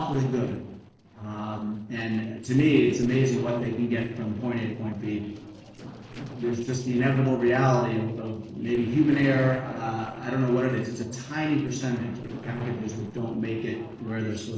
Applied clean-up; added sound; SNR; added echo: neural separator model SepFormer DNS4.